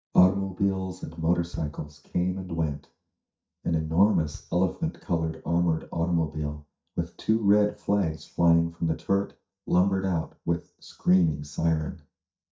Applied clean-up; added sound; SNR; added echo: neural mask model DeepFilterNet 3.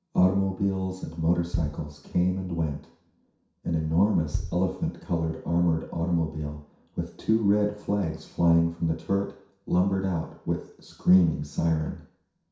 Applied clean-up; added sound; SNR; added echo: none; Bass drum; 11 dB; reverberation time 0.6 s.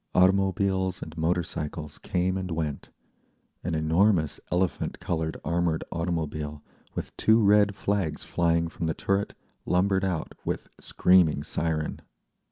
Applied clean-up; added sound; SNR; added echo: none; none; none; none.